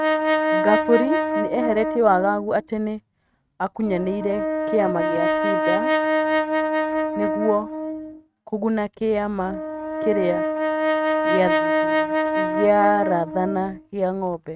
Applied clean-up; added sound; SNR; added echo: neural mask model RNNoise.